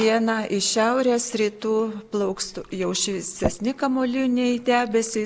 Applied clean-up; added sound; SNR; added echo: none; Fill (with liquid) / Glass; 16 dB; none.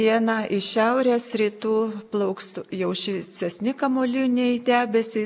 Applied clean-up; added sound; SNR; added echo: none; none; none; none.